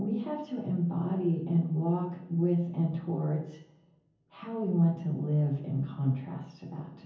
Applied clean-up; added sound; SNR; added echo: none; none; none; reverberation time 0.7 s.